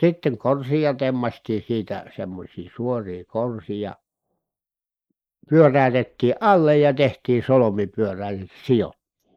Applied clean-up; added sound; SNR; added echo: neural mask model Resemble Enhance denoiser.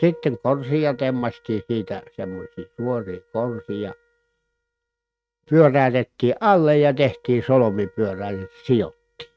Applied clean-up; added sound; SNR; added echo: neural mask model RNNoise.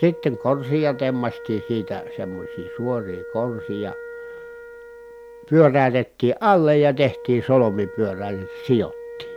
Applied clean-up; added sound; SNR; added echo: none; Wind instrument, woodwind instrument; 15 dB; none.